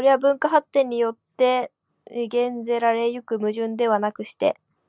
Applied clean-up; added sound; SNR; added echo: none; none; none; none.